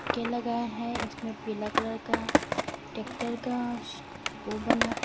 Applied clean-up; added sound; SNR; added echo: none; Skateboard; -1 dB; none.